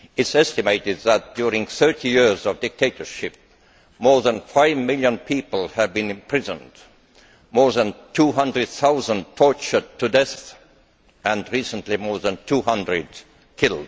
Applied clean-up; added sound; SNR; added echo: none; none; none; none.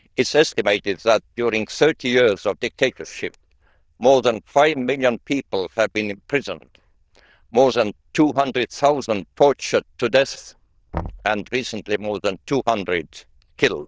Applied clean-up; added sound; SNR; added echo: neural diffusion model UNIVERSE++.